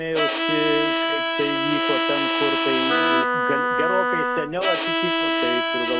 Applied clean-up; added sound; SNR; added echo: none; Wind instrument, woodwind instrument + Bowed string instrument; -5 dB; none.